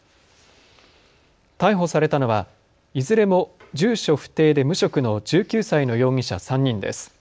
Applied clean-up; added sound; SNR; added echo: none; none; none; none.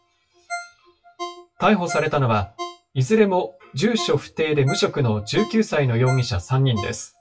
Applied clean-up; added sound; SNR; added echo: classical method WPE with log-MMSE.